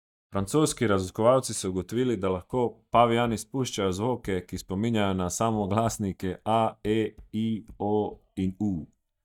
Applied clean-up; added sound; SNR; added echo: neural mask model DeepFilterNet 3.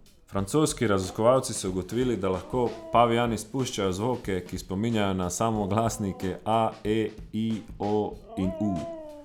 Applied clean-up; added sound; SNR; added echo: none; Snare drum / Drum kit + Dog; 16 dB; none.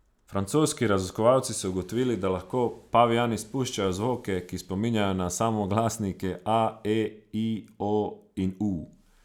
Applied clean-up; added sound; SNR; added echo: none; none; none; none.